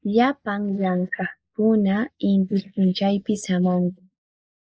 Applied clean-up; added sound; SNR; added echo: neural mask model Resemble Enhance denoiser.